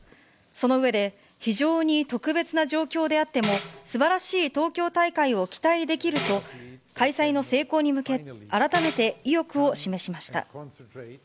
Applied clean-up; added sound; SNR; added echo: none; Tambourine; 12 dB; none.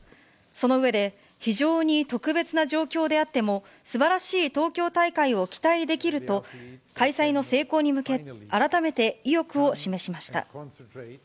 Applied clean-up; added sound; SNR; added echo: none; none; none; none.